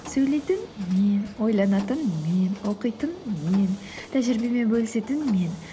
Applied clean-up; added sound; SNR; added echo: none; Mechanisms + Gunshot, gunfire; 18 dB; none.